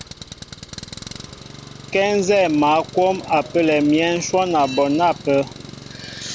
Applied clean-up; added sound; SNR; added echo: none; Engine; 17 dB; none.